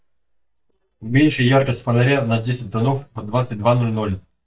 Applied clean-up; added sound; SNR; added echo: neural mask model DeepFilterNet 3.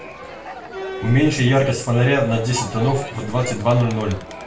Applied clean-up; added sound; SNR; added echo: none; Crowd; 13 dB; reverberation time 0.3 s.